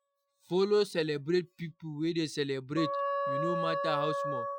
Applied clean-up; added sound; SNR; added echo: classical method Wiener filter.